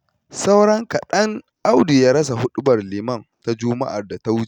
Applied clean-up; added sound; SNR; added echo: none; none; none; none.